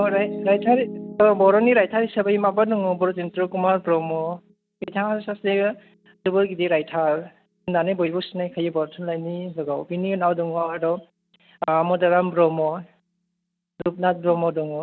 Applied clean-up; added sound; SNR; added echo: neural mask model RNNoise.